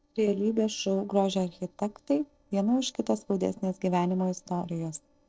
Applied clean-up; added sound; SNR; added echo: neural separator model SepFormer DNS4.